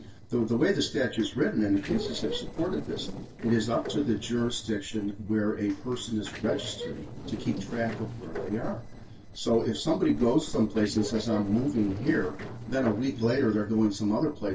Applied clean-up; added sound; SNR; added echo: neural separator model SepFormer DNS4.